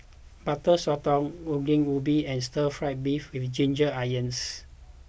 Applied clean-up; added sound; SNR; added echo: none; none; none; none.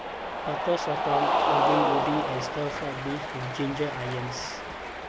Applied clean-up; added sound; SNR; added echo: none; Cheering; -4 dB; none.